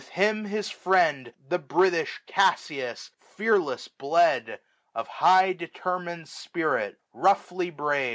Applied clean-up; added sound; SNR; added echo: none; none; none; none.